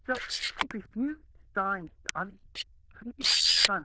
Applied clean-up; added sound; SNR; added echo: neural diffusion model UNIVERSE++.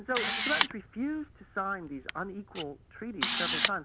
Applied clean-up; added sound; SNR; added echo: none; Camera; -4 dB; none.